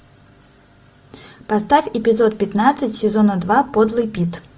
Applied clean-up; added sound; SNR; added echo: none; none; none; none.